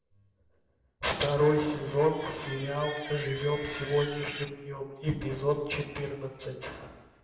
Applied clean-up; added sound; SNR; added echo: none; Screech; 13 dB; reverberation time 0.9 s.